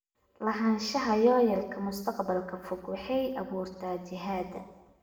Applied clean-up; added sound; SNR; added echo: none; none; none; reverberation time 1.0 s.